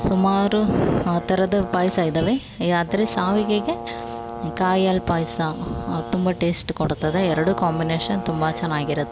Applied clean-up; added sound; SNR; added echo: none; Brass instrument; 12 dB; none.